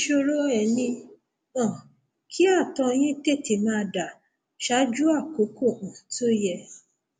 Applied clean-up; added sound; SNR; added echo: none; none; none; none.